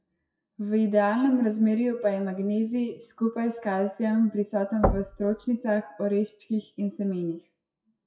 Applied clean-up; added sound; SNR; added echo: classical method WPE with log-MMSE.